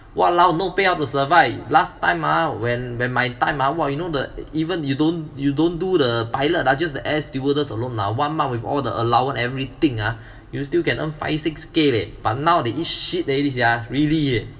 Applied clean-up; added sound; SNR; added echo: none; none; none; reverberation time 2.6 s.